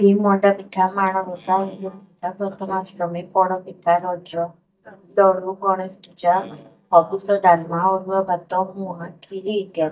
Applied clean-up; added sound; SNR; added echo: neural mask model DeepFilterNet 3.